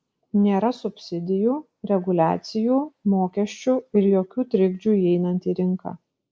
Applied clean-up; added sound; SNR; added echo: neural mask model Resemble Enhance denoiser.